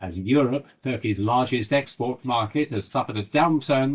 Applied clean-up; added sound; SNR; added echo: neural mask model DeepFilterNet 3.